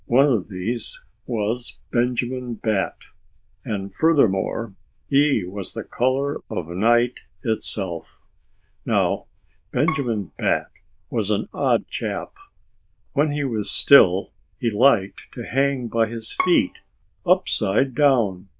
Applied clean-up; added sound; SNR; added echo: neural diffusion model UNIVERSE++.